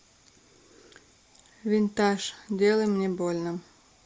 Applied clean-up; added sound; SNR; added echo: none; none; none; none.